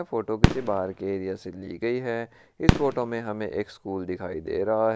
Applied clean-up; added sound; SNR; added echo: none; Fireworks; 0 dB; none.